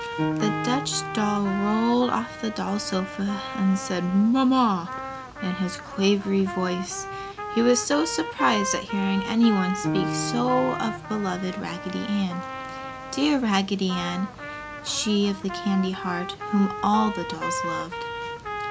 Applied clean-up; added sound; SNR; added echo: none; Trumpet + Piano; 8 dB; none.